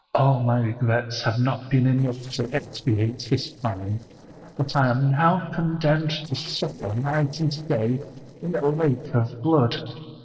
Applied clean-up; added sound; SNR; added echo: neural separator model SepFormer DNS4.